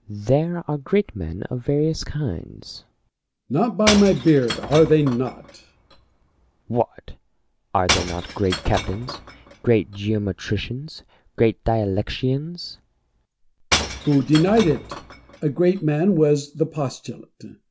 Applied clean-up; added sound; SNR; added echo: none; Shatter / Crushing; 9 dB; none.